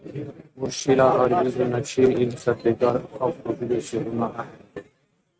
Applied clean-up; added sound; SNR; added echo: neural mask model RNNoise.